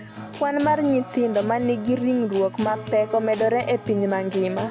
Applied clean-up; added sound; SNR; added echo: none; Acoustic guitar; 12 dB; none.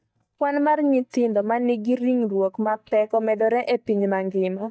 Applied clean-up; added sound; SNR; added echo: neural mask model DeepFilterNet 3.